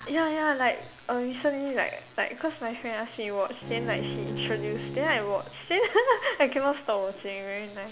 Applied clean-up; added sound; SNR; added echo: none; Bowed string instrument; 8 dB; none.